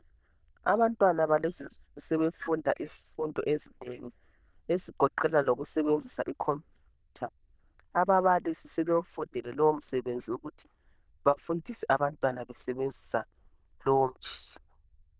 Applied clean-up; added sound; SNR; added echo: neural diffusion model UNIVERSE++.